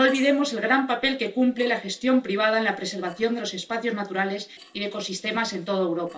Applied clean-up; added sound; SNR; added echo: neural separator model SepFormer DNS4.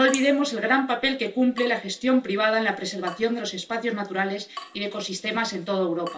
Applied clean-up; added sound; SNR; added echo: none; Drip / Water tap, faucet; 19 dB; reverberation time 0.2 s.